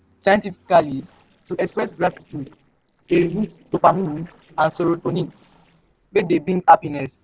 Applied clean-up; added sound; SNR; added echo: neural separator model SepFormer DNS4.